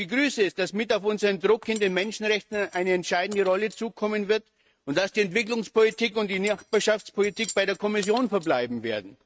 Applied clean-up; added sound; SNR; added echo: neural mask model RNNoise.